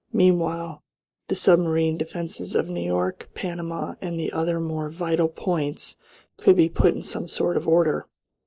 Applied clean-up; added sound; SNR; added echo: neural mask model Resemble Enhance denoiser.